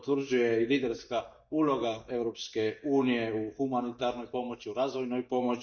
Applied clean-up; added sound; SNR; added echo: neural mask model DeepFilterNet 3.